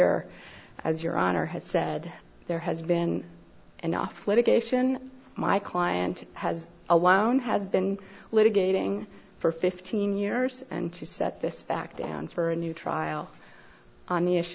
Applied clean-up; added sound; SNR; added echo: none; none; none; none.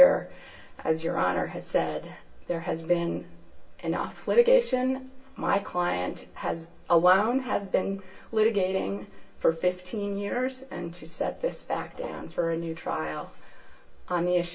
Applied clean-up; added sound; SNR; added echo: none; none; none; reverberation time 0.2 s.